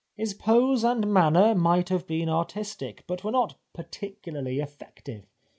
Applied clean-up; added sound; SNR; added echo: none; none; none; none.